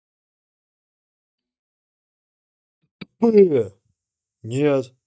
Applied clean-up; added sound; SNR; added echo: neural mask model DeepFilterNet 3.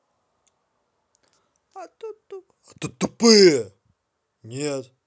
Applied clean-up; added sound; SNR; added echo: none; none; none; none.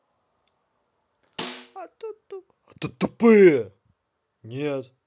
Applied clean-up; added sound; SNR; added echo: none; Snare drum; 14 dB; none.